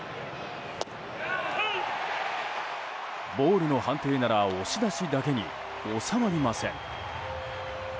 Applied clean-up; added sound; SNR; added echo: none; none; none; none.